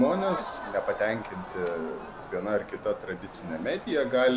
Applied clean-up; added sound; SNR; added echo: none; Crowd; 11 dB; none.